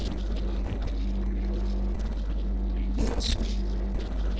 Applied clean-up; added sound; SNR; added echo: neural separator model SepFormer DNS4.